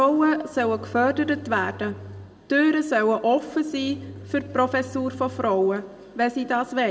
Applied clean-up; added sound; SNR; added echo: none; Bowed string instrument; 17 dB; reverberation time 1.1 s.